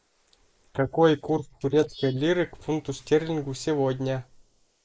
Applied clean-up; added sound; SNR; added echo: neural mask model Resemble Enhance denoiser.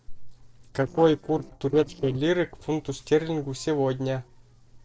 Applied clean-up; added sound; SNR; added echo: neural separator model SepFormer DNS4.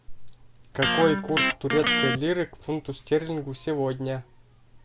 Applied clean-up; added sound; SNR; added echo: none; Electric guitar; 0 dB; none.